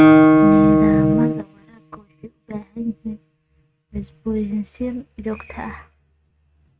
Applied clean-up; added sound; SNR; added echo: neural mask model RNNoise.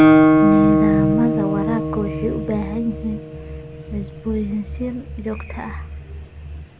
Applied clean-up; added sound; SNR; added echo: none; Guitar; -4 dB; none.